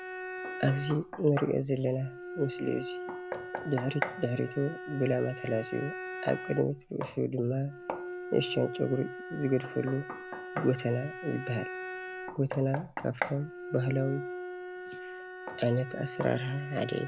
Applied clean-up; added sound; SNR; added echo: none; Knock + Bowed string instrument; 8 dB; none.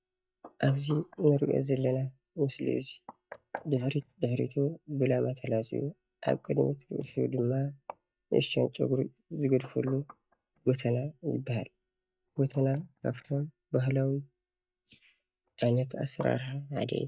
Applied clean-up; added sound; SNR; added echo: neural mask model DeepFilterNet 3.